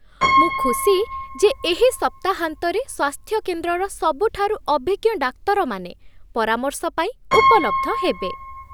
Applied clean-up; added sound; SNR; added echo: none; Piano; 4 dB; none.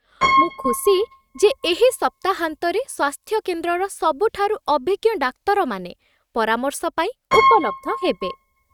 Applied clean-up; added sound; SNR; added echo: neural mask model RNNoise.